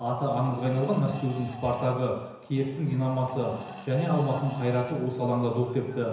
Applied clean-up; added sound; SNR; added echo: none; Fart; 16 dB; reverberation time 1.0 s.